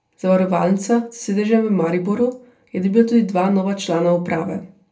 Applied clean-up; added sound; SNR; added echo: none; none; none; reverberation time 0.3 s.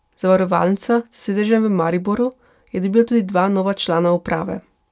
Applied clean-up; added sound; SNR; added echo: none; none; none; none.